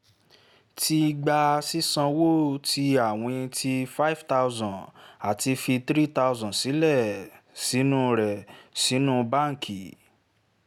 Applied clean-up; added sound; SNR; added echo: none; none; none; none.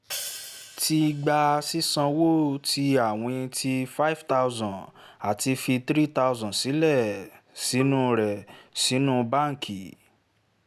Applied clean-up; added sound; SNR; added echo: none; Bowed string instrument + Hi-hat; 17 dB; none.